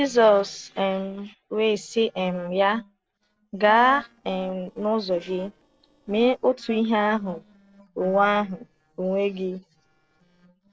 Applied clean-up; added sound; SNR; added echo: neural separator model SepFormer DNS4.